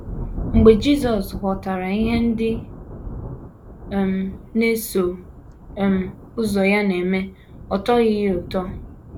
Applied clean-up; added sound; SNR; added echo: none; Thunder; 10 dB; none.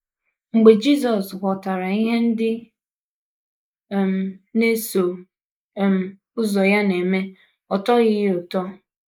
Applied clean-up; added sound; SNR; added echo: neural mask model Resemble Enhance denoiser.